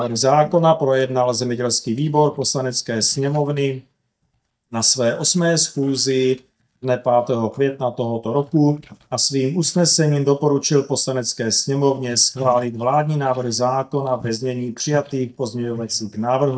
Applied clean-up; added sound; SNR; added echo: neural mask model DeepFilterNet 3.